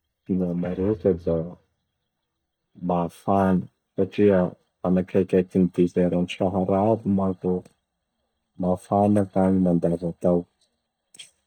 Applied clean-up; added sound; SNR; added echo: neural mask model DeepFilterNet 3.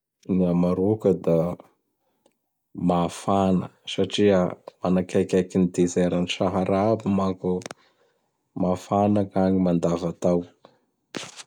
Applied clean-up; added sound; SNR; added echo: none; none; none; none.